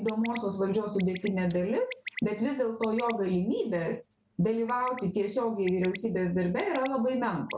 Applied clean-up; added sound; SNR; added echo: none; Bird; 18 dB; none.